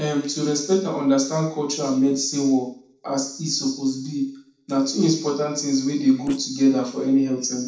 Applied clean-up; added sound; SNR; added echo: neural separator model SepFormer DNS4.